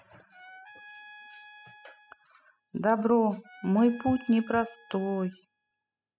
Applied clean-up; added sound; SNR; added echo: classical method spectral subtraction.